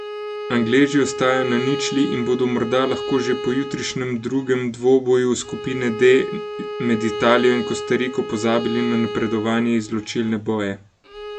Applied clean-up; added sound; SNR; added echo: none; Bowed string instrument; 9 dB; none.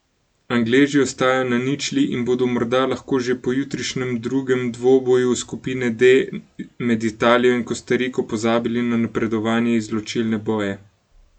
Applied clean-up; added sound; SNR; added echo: none; none; none; none.